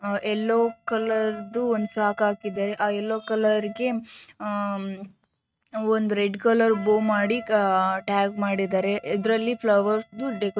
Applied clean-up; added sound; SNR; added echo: neural mask model RNNoise.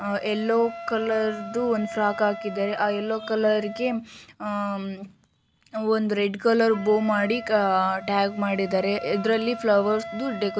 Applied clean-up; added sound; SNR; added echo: none; Wind instrument, woodwind instrument; 14 dB; none.